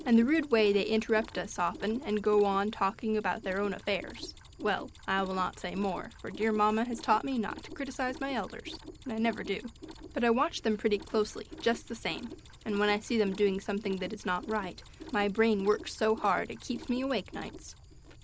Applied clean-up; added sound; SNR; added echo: none; Mechanisms + Dog; 17 dB; none.